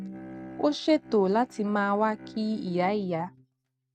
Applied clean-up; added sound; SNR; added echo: neural mask model RNNoise.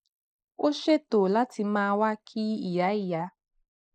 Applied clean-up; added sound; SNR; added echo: neural mask model Resemble Enhance denoiser.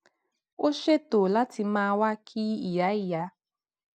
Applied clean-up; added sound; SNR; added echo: none; none; none; none.